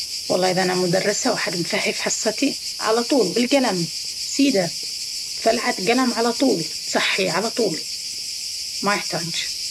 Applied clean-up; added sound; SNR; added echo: none; Cricket; 6 dB; none.